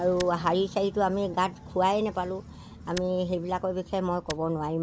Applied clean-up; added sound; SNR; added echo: none; Tick; 15 dB; none.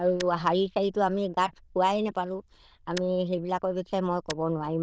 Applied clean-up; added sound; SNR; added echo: neural diffusion model UNIVERSE++.